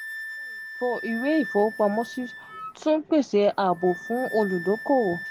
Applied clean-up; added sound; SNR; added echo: none; Wind instrument, woodwind instrument; 12 dB; none.